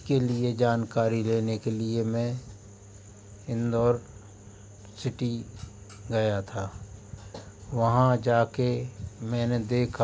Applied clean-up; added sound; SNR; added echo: none; none; none; none.